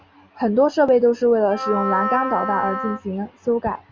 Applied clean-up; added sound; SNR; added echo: none; Wind instrument, woodwind instrument; 6 dB; none.